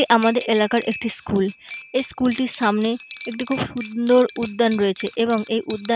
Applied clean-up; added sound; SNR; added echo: none; Cutlery, silverware; 18 dB; none.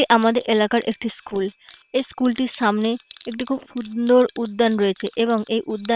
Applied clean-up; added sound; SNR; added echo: neural separator model SepFormer WHAM!.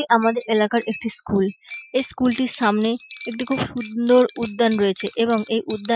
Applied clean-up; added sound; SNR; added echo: classical method Wiener filter.